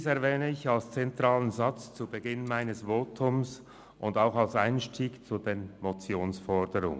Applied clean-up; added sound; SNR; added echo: none; none; none; none.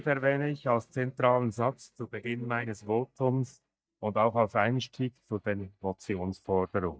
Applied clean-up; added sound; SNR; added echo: neural mask model DeepFilterNet 3.